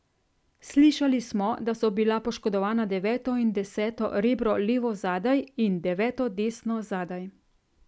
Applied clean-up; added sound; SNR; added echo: none; none; none; none.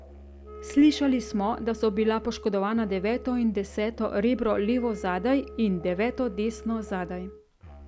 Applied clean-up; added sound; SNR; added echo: none; Musical instrument + Wind instrument, woodwind instrument; 15 dB; none.